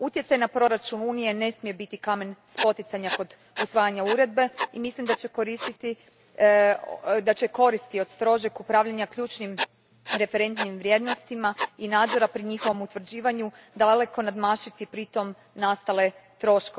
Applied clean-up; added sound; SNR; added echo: none; Writing; 10 dB; none.